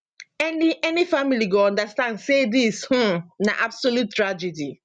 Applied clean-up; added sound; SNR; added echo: none; none; none; none.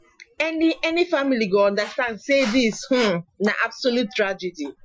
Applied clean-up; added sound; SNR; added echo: classical method Wiener filter.